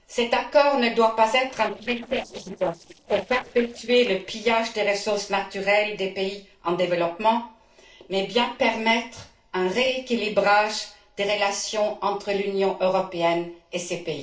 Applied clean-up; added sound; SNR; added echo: neural separator model SepFormer DNS4.